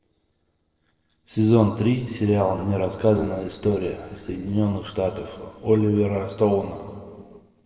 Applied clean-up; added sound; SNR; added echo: neural separator model SepFormer DNS4.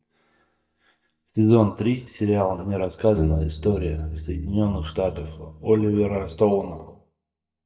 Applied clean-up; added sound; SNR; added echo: neural mask model DeepFilterNet 3.